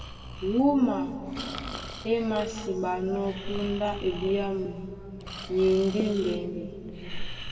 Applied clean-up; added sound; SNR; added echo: none; Breathing; 10 dB; reverberation time 2.5 s.